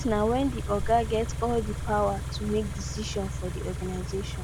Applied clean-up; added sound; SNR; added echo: none; Idling / Car; 4 dB; none.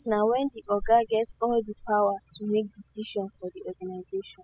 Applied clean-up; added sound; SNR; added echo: classical method spectral subtraction.